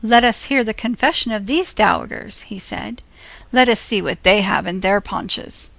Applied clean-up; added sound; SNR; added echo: none; none; none; none.